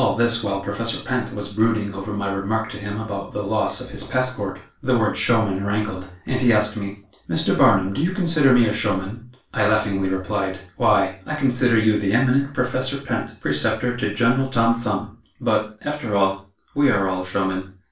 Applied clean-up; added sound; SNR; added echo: none; none; none; reverberation time 0.3 s.